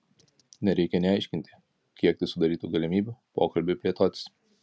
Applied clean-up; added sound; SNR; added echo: none; none; none; none.